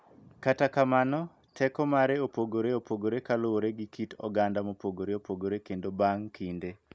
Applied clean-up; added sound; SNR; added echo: none; none; none; none.